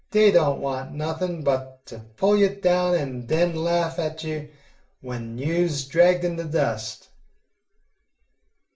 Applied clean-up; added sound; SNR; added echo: none; Gunshot, gunfire; 20 dB; reverberation time 0.3 s.